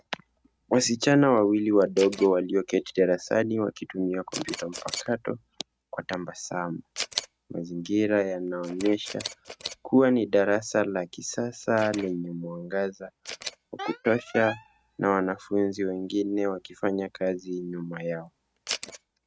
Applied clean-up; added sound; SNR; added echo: neural mask model RNNoise.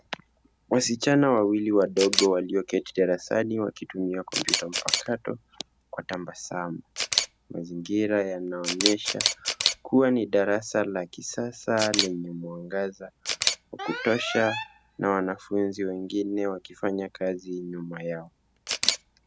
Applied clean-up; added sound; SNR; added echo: none; Camera + Alarm; 6 dB; none.